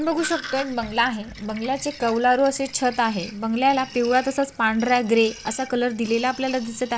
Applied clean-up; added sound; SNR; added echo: none; Sink (filling or washing); 17 dB; none.